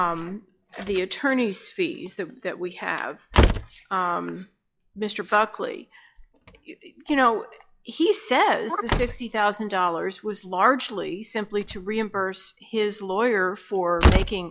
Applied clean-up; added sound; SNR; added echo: classical method log-MMSE.